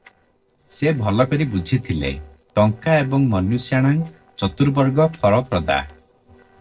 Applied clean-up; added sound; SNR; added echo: neural separator model SepFormer DNS4.